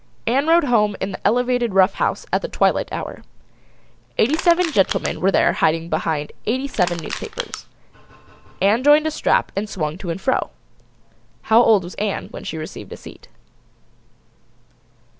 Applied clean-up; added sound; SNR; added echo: none; Crushing; 11 dB; none.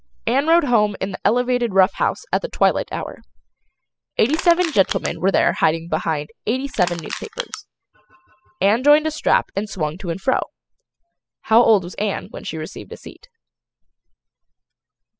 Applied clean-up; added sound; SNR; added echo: classical method spectral subtraction.